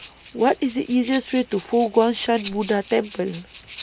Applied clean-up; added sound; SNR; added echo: none; Rattle (instrument); 19 dB; none.